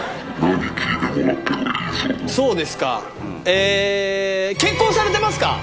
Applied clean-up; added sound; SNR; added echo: none; none; none; none.